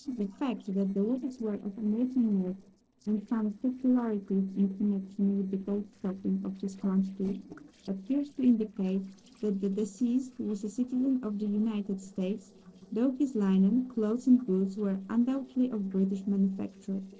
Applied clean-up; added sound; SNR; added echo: neural separator model SepFormer DNS4.